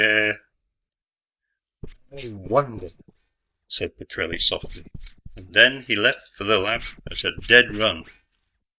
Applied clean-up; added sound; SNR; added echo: neural mask model DeepFilterNet 3.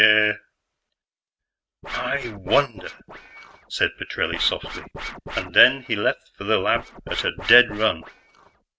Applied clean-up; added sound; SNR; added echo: neural mask model RNNoise.